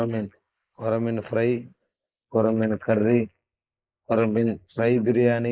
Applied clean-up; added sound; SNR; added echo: neural mask model Resemble Enhance denoiser.